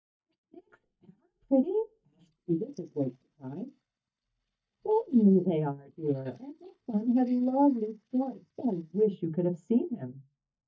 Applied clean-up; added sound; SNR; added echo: neural mask model DeepFilterNet 3.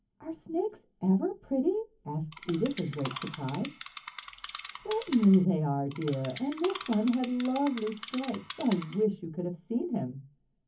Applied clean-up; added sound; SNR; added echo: none; Insect; 9 dB; reverberation time 0.3 s.